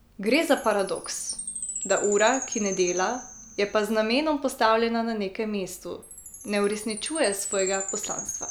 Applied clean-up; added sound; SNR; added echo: none; Chime; 11 dB; none.